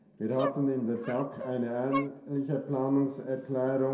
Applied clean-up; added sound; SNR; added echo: none; Dog; 13 dB; reverberation time 0.6 s.